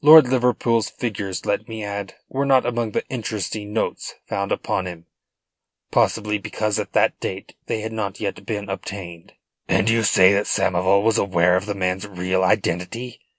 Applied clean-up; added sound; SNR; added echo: none; none; none; none.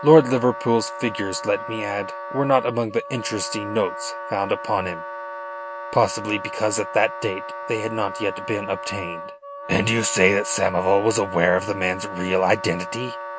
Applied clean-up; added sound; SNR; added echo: none; Wind instrument, woodwind instrument; 10 dB; none.